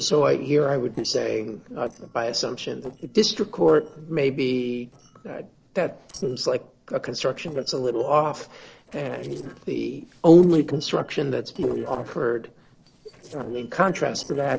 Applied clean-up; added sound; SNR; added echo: neural separator model SepFormer DNS4.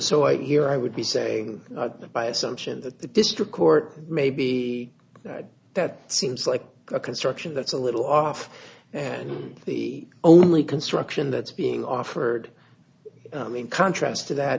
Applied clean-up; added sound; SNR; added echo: none; none; none; none.